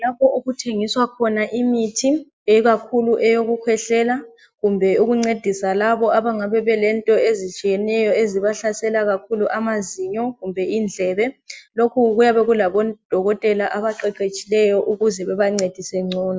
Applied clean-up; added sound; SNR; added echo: none; none; none; none.